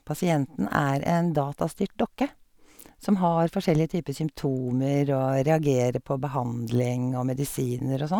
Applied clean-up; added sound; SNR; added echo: none; none; none; none.